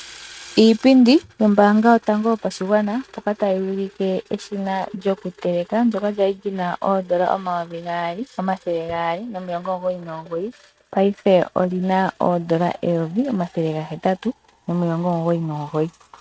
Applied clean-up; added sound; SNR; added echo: neural mask model RNNoise.